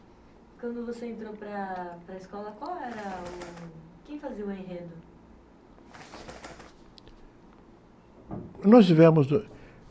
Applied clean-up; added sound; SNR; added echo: none; Bird; 19 dB; none.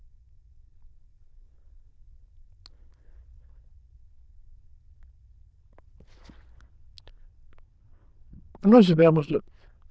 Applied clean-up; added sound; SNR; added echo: neural diffusion model UNIVERSE++.